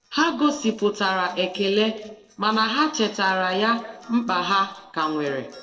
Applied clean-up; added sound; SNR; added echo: neural separator model SepFormer DNS4.